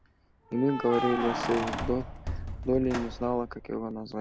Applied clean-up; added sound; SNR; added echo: none; Keys jangling; 6 dB; none.